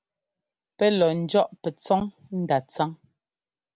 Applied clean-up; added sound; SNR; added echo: none; none; none; none.